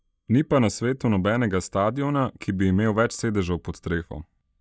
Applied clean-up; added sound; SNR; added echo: neural mask model DeepFilterNet 3.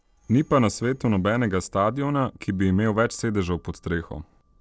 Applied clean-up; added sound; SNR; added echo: neural separator model SepFormer DNS4.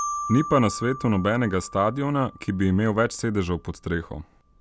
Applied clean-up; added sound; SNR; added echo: none; Marimba, xylophone; 13 dB; none.